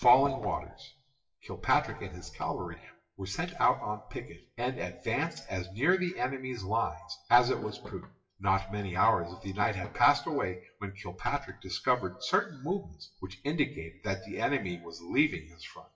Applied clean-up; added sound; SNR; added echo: classical method WPE with log-MMSE.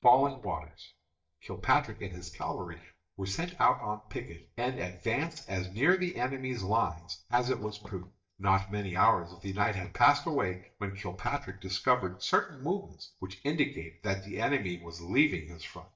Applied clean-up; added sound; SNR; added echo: neural mask model DeepFilterNet 3.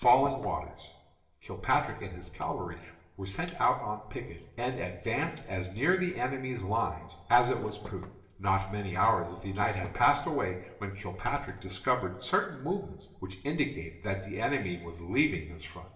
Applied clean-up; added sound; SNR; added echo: none; Fireworks; 18 dB; reverberation time 0.8 s.